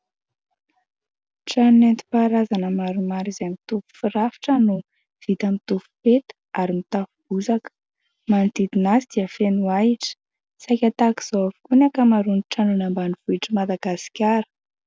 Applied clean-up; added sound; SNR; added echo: none; none; none; none.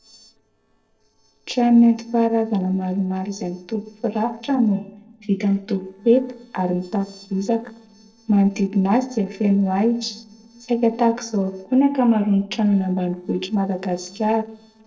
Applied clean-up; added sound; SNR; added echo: neural separator model SepFormer DNS4.